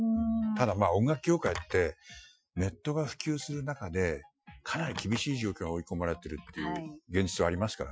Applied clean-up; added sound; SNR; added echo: classical method Wiener filter.